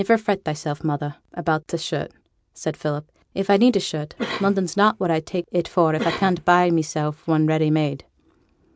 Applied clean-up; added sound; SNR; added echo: none; Cough; 12 dB; none.